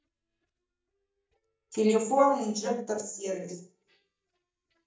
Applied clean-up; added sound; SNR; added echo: neural mask model DeepFilterNet 3.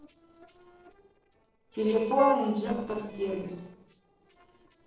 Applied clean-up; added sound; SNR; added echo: neural separator model SepFormer DNS4.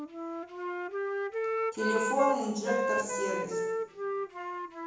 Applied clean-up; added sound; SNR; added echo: none; Wind instrument, woodwind instrument; -2 dB; reverberation time 0.9 s.